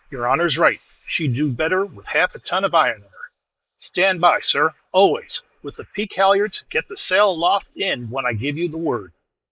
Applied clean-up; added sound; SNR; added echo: neural mask model Resemble Enhance denoiser.